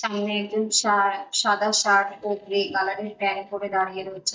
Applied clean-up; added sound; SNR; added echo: neural mask model DeepFilterNet 3.